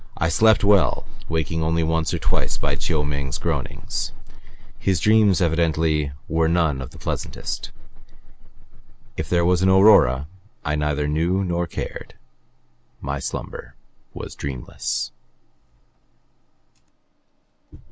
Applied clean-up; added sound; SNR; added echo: none; none; none; none.